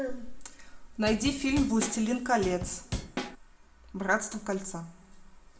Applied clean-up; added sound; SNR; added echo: none; Drum / Drum kit; 5 dB; reverberation time 0.4 s.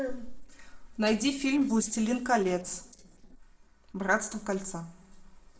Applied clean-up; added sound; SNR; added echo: neural separator model SepFormer DNS4.